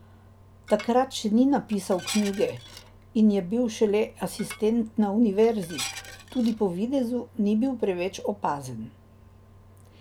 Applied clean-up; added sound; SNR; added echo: none; Dishes, pots, and pans; 16 dB; none.